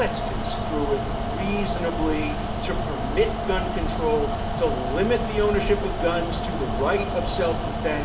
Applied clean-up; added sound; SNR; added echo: none; Mechanical fan; 0 dB; reverberation time 1.6 s.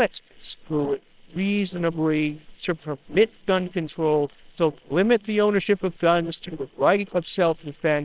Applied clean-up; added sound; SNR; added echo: neural separator model SepFormer WHAMR!.